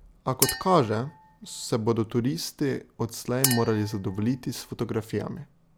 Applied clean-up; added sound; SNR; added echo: none; Chink, clink; 8 dB; none.